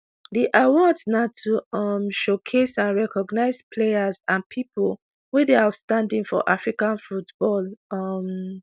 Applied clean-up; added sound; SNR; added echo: none; none; none; none.